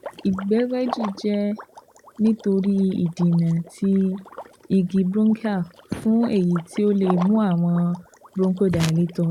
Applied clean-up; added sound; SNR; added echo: none; Liquid; 17 dB; none.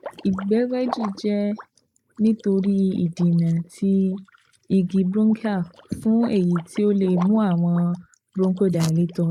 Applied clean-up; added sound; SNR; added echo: neural mask model Resemble Enhance denoiser.